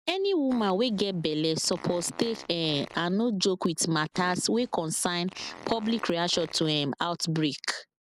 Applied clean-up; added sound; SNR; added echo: none; Fart; 20 dB; none.